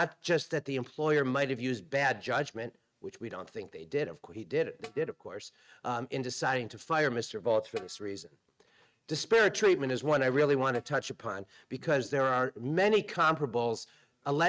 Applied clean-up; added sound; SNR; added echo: neural mask model RNNoise.